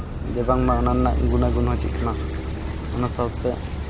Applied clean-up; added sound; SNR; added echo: none; Car passing by / Idling / Accelerating, revving, vroom; 0 dB; none.